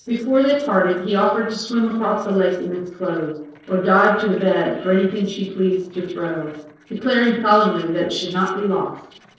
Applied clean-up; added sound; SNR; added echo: neural separator model SepFormer DNS4.